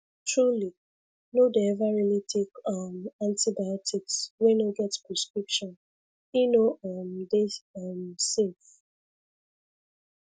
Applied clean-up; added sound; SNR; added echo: none; none; none; none.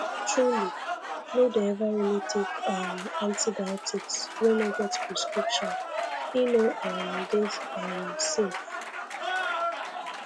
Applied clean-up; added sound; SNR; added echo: none; Applause / Cheering; 4 dB; none.